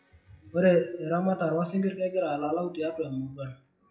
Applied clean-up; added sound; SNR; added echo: classical method WPE with log-MMSE.